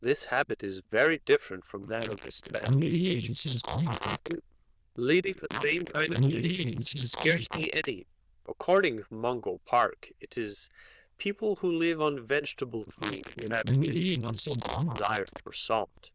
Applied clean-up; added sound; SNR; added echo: neural diffusion model UNIVERSE++.